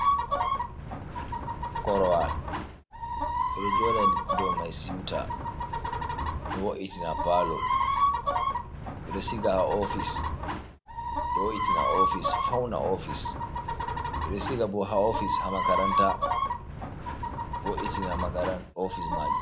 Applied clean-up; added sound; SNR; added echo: none; Chicken, rooster; -2 dB; none.